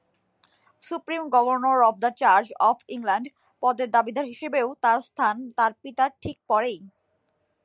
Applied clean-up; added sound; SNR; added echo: none; none; none; none.